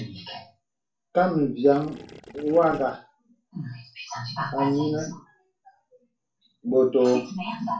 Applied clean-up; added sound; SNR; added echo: none; Gurgling / Liquid; 18 dB; reverberation time 0.3 s.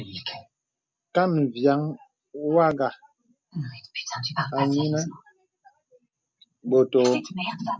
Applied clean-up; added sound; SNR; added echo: none; none; none; none.